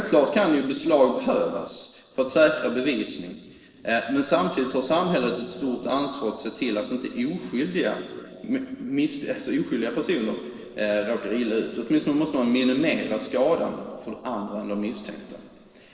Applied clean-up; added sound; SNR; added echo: neural separator model SepFormer DNS4.